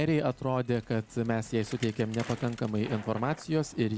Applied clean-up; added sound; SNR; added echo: none; Bicycle; 19 dB; none.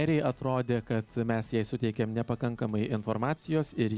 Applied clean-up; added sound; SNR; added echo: none; none; none; none.